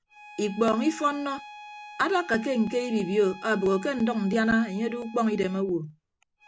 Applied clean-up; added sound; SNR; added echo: none; Bowed string instrument; 19 dB; none.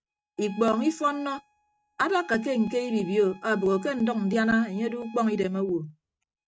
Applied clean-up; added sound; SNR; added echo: neural mask model RNNoise.